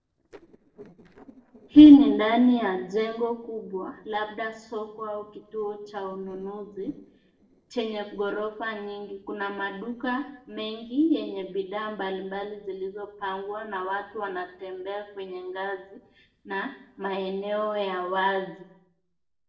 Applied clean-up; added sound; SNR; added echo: neural separator model SepFormer DNS4.